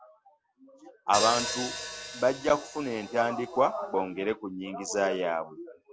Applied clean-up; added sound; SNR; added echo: none; Hi-hat; 7 dB; none.